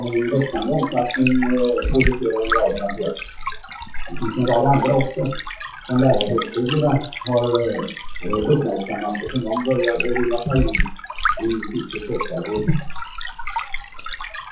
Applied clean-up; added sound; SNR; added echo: classical method WPE with log-MMSE.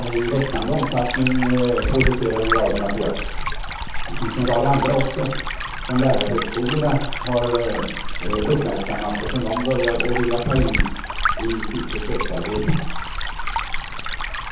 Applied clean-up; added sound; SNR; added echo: none; Stream; 1 dB; reverberation time 0.7 s.